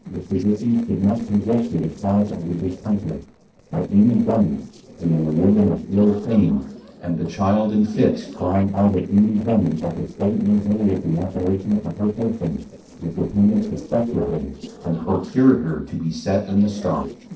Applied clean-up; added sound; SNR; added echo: neural separator model SepFormer DNS4.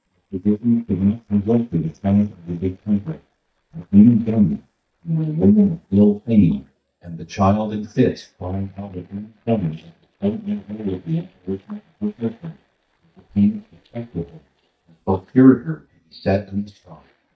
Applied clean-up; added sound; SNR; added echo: neural mask model DeepFilterNet 3.